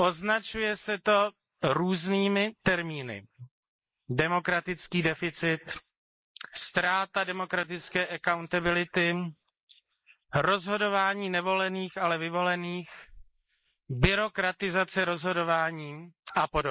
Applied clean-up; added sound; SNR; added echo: neural mask model Resemble Enhance denoiser.